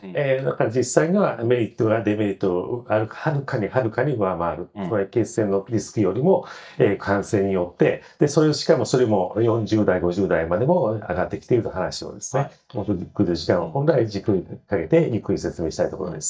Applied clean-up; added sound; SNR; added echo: neural mask model DeepFilterNet 3.